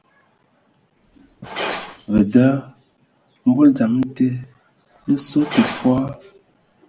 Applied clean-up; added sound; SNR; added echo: none; Glass; 14 dB; none.